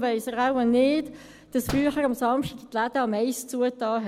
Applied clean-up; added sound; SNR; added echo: none; Slam; 18 dB; none.